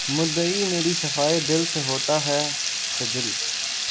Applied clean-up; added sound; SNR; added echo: none; Water tap, faucet / Liquid; 0 dB; none.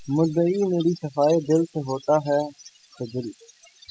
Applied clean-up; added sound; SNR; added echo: classical method spectral subtraction.